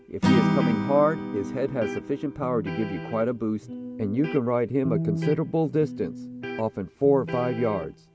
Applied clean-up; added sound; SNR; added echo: none; Electric guitar + Acoustic guitar / Strum; 4 dB; none.